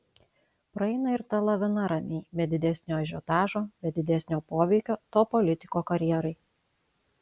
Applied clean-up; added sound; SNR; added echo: none; none; none; none.